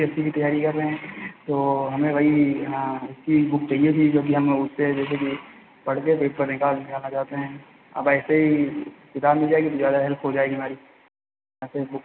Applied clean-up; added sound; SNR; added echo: none; none; none; none.